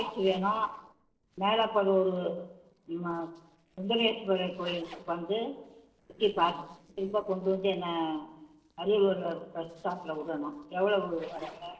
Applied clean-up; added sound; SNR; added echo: neural separator model SepFormer DNS4.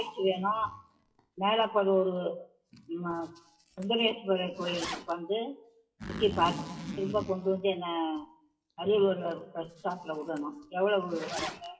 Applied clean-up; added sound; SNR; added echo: classical method WPE with log-MMSE.